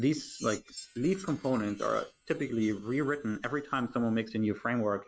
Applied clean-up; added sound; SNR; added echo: neural mask model RNNoise.